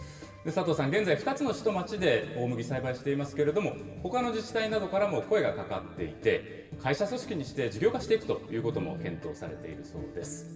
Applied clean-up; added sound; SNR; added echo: none; none; none; reverberation time 2.7 s.